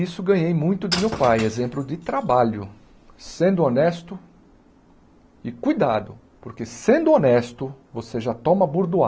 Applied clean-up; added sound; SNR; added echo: none; Shatter / Crushing; 12 dB; none.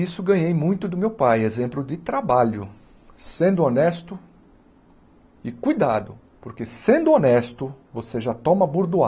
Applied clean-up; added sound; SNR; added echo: none; none; none; none.